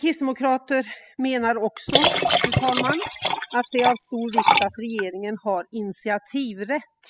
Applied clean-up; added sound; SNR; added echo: classical method spectral subtraction.